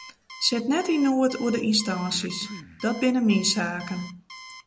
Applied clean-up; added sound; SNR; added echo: none; Alarm + Breathing; 18 dB; none.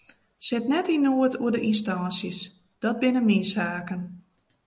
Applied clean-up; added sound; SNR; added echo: none; none; none; none.